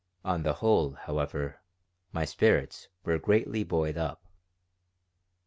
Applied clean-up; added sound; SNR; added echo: none; none; none; none.